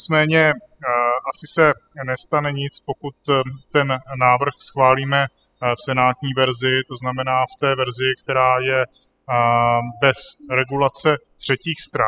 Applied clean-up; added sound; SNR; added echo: classical method spectral subtraction.